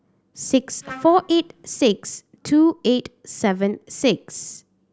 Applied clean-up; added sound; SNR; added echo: none; Trumpet; 19 dB; none.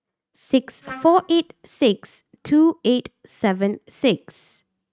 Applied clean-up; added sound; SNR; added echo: neural mask model RNNoise.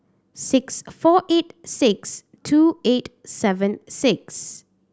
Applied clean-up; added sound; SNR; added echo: none; none; none; none.